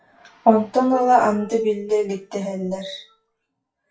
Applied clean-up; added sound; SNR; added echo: classical method WPE with log-MMSE.